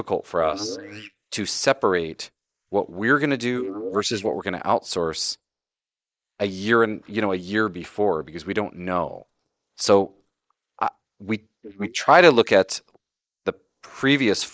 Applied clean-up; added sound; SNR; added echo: neural mask model Resemble Enhance denoiser.